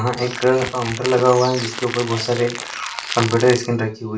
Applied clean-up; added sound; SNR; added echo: none; Crackle; 11 dB; reverberation time 0.3 s.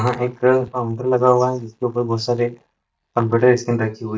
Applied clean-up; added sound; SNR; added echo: neural mask model DeepFilterNet 3.